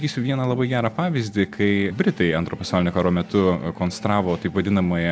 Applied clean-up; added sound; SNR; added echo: none; none; none; none.